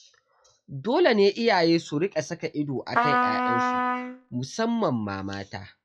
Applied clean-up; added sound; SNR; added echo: classical method log-MMSE.